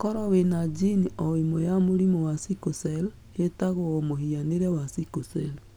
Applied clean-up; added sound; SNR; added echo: none; none; none; none.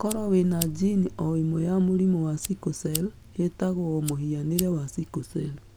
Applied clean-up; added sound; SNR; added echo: none; Fire; 15 dB; none.